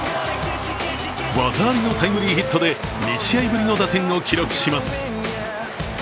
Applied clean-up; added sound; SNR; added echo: none; none; none; none.